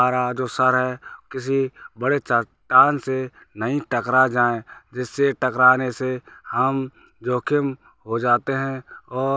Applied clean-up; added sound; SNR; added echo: none; none; none; none.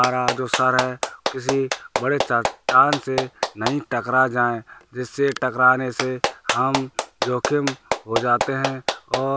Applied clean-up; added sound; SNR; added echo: none; Clapping; 5 dB; none.